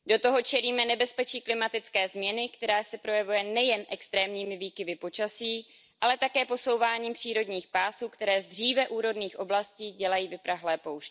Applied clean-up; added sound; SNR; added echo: none; none; none; none.